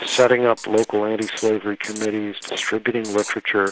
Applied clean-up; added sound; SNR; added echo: none; Writing; 16 dB; none.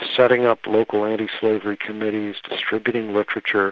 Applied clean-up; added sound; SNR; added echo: none; none; none; none.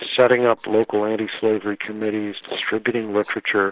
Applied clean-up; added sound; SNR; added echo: neural separator model SepFormer DNS4.